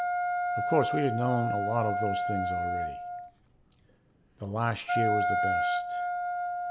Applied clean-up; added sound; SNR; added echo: none; Wind instrument, woodwind instrument; -3 dB; none.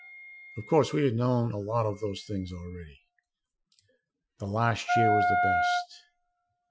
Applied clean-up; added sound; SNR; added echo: classical method Wiener filter.